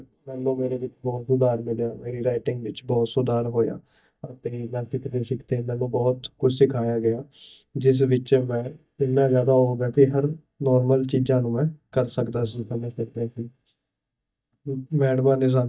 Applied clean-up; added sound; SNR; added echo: neural mask model DeepFilterNet 3.